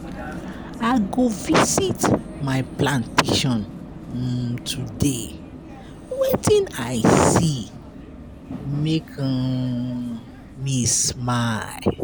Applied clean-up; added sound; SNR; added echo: none; Vehicle; 13 dB; none.